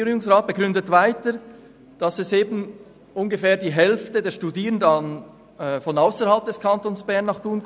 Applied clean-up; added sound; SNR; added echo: none; none; none; none.